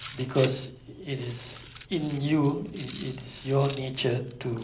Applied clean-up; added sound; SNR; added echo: none; Rattle; 16 dB; reverberation time 0.5 s.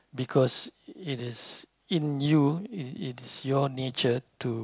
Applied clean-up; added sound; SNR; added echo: none; none; none; none.